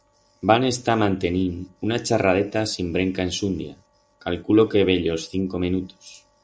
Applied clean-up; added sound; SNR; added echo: none; none; none; none.